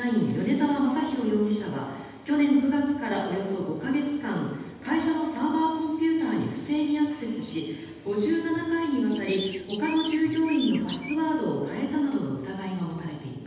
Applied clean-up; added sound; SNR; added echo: none; Chirp, tweet; 15 dB; reverberation time 1.1 s.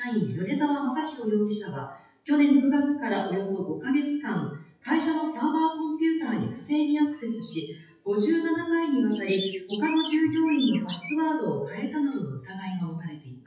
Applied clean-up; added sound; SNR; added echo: classical method WPE with log-MMSE.